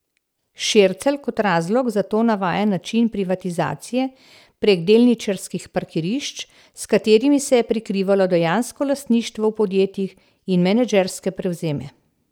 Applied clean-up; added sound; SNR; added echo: none; none; none; none.